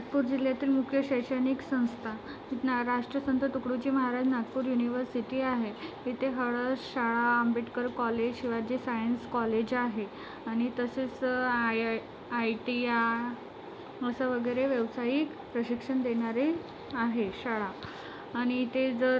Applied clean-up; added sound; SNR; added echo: none; none; none; none.